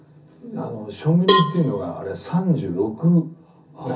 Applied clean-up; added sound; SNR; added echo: none; Cowbell; 2 dB; reverberation time 0.3 s.